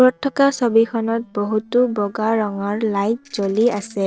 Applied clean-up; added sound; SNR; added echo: neural separator model SepFormer DNS4.